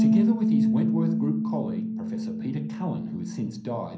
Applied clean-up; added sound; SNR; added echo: none; Bass guitar; -4 dB; reverberation time 0.6 s.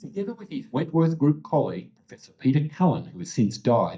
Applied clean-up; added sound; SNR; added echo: neural mask model DeepFilterNet 3.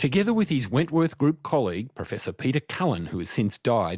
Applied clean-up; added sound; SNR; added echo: none; none; none; none.